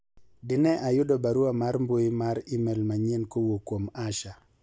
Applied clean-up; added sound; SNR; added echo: none; none; none; none.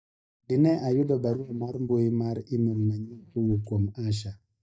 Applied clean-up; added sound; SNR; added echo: neural mask model DeepFilterNet 3.